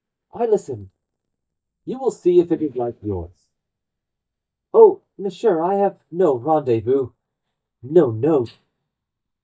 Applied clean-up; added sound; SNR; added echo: neural mask model DeepFilterNet 3.